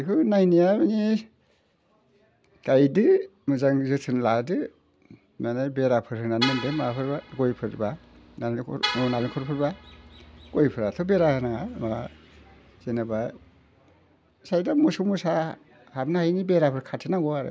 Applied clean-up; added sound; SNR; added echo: none; Vehicle horn, car horn, honking; 10 dB; none.